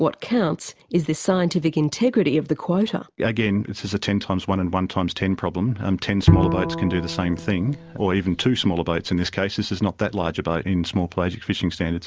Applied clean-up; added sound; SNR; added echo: none; Bowed string instrument; 2 dB; none.